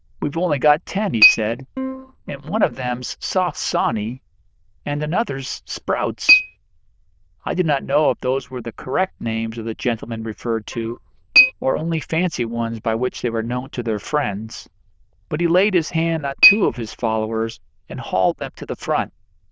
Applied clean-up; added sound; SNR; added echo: neural diffusion model UNIVERSE++.